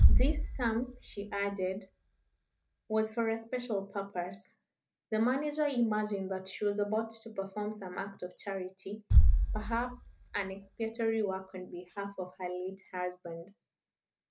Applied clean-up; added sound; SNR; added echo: none; Bass drum; -3 dB; none.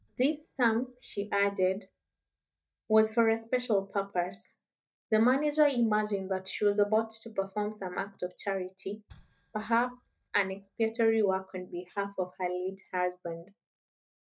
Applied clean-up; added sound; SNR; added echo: neural mask model DeepFilterNet 3.